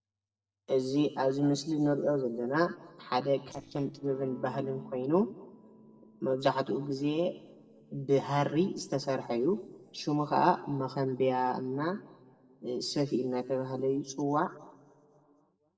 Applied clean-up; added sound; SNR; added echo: neural separator model SepFormer DNS4.